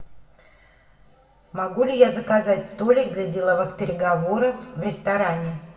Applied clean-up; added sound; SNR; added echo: none; none; none; reverberation time 1.0 s.